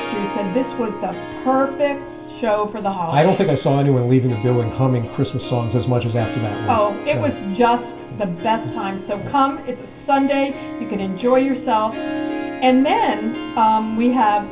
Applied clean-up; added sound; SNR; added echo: none; Harp; 11 dB; reverberation time 0.2 s.